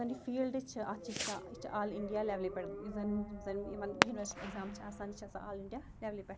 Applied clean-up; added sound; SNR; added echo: none; Fireworks; 4 dB; none.